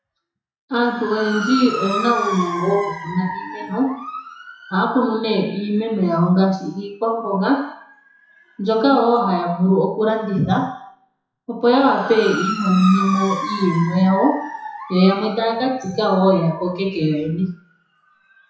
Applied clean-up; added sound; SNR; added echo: classical method WPE with log-MMSE.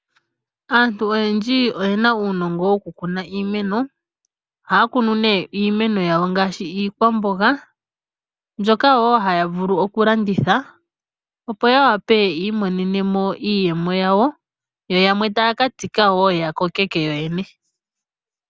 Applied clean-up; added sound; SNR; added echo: none; none; none; none.